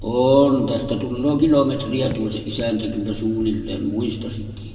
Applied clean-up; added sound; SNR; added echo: none; Raindrop / Drip; 18 dB; reverberation time 1.5 s.